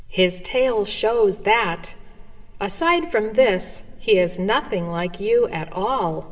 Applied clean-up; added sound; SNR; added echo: none; none; none; reverberation time 1.7 s.